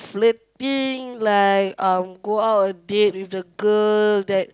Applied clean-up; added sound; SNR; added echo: none; none; none; none.